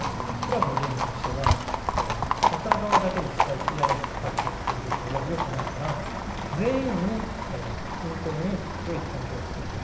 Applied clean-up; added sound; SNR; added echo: none; Livestock, farm animals, working animals; -4 dB; reverberation time 0.9 s.